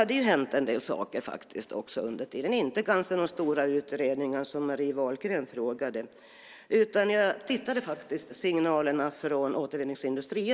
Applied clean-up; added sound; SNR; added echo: none; none; none; none.